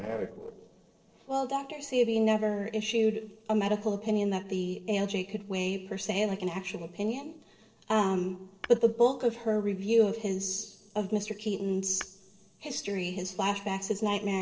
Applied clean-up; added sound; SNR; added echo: neural separator model SepFormer DNS4.